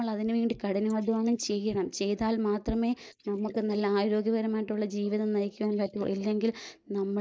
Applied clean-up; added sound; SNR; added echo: neural mask model Resemble Enhance denoiser.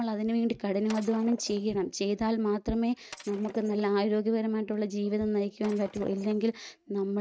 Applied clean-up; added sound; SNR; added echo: neural mask model RNNoise.